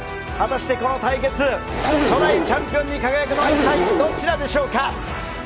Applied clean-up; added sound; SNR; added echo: none; Zipper (clothing); -1 dB; none.